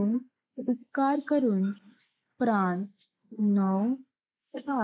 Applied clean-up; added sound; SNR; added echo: neural mask model Resemble Enhance denoiser.